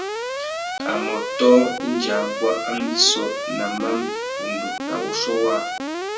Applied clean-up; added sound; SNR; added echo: none; Alarm; 4 dB; reverberation time 0.2 s.